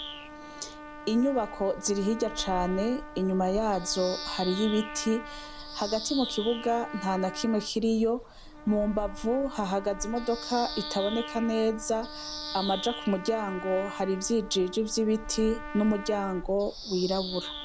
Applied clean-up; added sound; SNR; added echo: none; Bird vocalization, bird call, bird song + Trumpet; 10 dB; none.